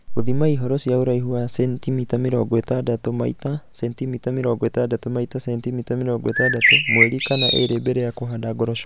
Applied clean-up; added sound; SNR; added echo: none; Bird; -1 dB; none.